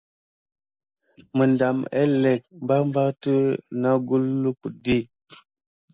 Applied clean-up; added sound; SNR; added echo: neural mask model Resemble Enhance denoiser.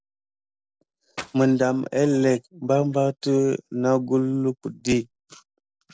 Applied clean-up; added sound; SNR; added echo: neural separator model SepFormer DNS4.